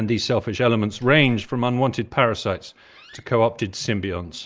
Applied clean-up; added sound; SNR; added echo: neural mask model Resemble Enhance denoiser.